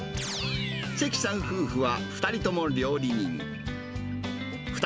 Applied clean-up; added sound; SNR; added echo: none; none; none; none.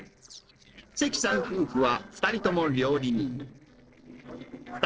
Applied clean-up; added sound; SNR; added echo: neural separator model SepFormer DNS4.